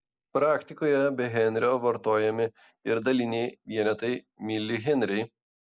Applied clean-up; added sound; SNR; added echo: neural mask model Resemble Enhance denoiser.